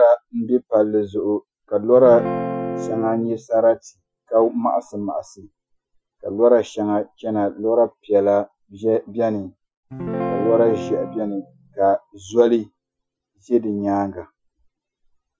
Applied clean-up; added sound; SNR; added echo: classical method Wiener filter.